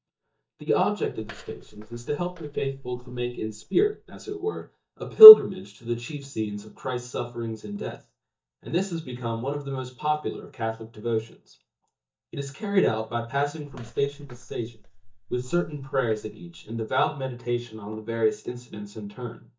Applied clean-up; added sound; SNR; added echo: neural mask model DeepFilterNet 3.